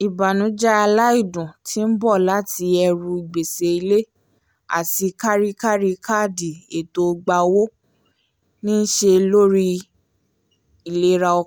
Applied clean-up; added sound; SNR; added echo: none; none; none; none.